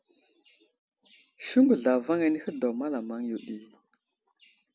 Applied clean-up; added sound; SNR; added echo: none; none; none; none.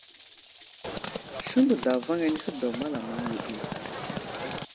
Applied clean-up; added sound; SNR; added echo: none; Livestock, farm animals, working animals + Rattle / Rattle (instrument); 5 dB; none.